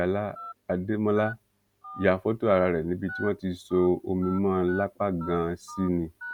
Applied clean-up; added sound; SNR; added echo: none; Telephone; 16 dB; none.